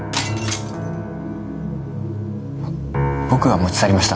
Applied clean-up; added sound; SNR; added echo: none; Shatter; 10 dB; none.